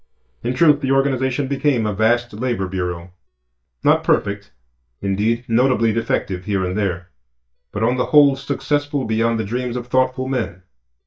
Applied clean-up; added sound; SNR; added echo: neural mask model DeepFilterNet 3.